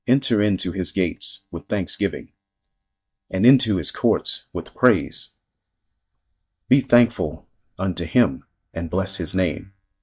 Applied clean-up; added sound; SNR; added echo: neural mask model DeepFilterNet 3.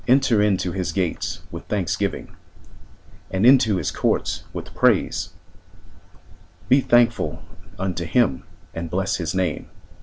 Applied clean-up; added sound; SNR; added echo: none; none; none; none.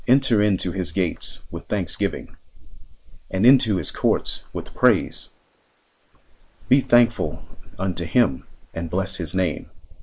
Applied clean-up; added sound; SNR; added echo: neural mask model Resemble Enhance denoiser.